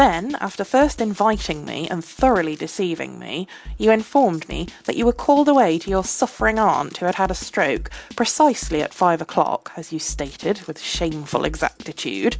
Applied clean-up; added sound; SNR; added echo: none; Drum kit; 16 dB; none.